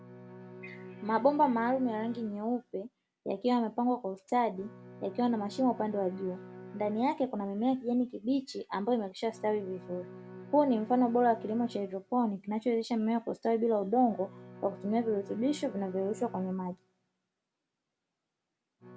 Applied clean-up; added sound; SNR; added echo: none; Bowed string instrument; 18 dB; none.